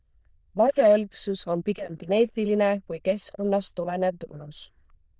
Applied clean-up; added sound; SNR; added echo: neural diffusion model UNIVERSE++.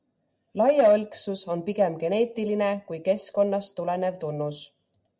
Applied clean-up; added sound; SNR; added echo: none; none; none; none.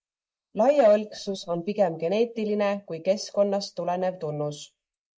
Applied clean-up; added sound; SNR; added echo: neural mask model Resemble Enhance denoiser.